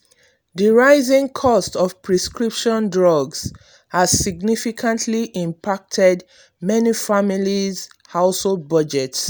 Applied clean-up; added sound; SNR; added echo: none; none; none; none.